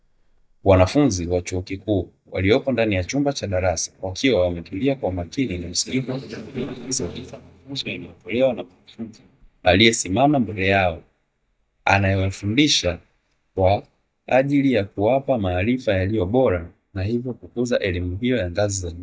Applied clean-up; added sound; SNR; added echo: neural mask model DeepFilterNet 3.